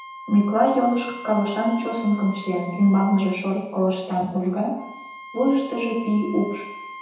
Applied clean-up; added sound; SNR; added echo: none; Wind instrument, woodwind instrument; 16 dB; reverberation time 0.8 s.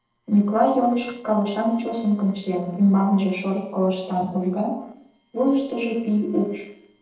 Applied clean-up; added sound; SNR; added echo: neural separator model SepFormer DNS4.